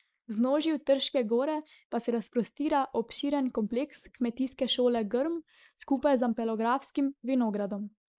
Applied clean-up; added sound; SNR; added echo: neural mask model Resemble Enhance denoiser.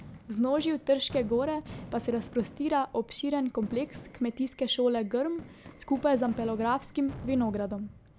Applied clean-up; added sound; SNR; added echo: none; Fireworks; 17 dB; none.